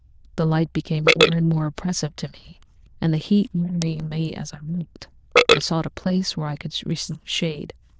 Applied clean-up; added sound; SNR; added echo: neural diffusion model UNIVERSE++.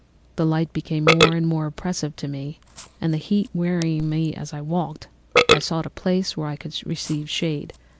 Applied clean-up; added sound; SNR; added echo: none; Burping, eructation; 2 dB; none.